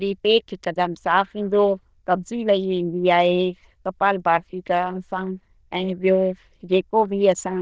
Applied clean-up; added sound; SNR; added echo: neural diffusion model UNIVERSE++.